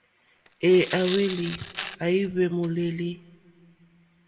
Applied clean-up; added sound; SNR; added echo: none; Tearing; 10 dB; reverberation time 1.8 s.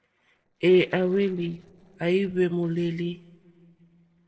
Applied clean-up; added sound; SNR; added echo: neural separator model SepFormer DNS4.